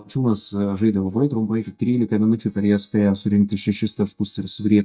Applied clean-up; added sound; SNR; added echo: neural mask model DeepFilterNet 3.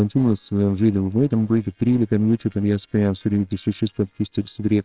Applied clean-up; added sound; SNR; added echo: neural separator model SepFormer WHAMR!.